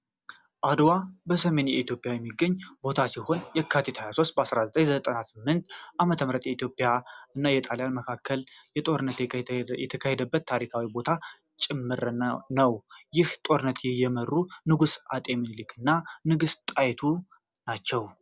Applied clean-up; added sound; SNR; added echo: none; none; none; none.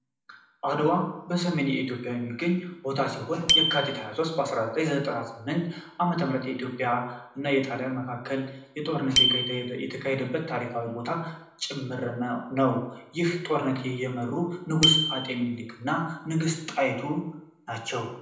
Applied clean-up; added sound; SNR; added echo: none; Bicycle bell; 5 dB; reverberation time 0.7 s.